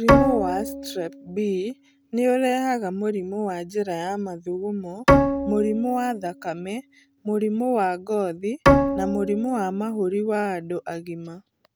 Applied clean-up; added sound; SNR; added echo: none; Bowed string instrument; -1 dB; none.